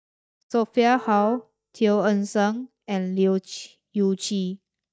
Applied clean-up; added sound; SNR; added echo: neural mask model DeepFilterNet 3.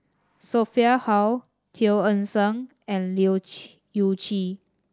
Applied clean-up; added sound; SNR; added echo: neural mask model Resemble Enhance denoiser.